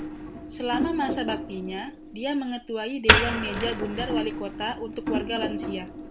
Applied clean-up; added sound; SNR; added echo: none; Wood; -2 dB; none.